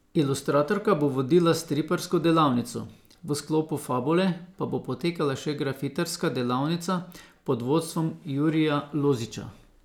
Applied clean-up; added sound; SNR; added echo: none; none; none; none.